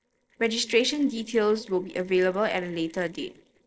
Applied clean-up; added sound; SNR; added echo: neural separator model SepFormer DNS4.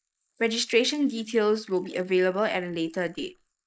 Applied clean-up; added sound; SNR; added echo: neural mask model Resemble Enhance denoiser.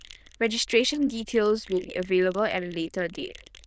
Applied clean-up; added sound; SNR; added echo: neural diffusion model UNIVERSE++.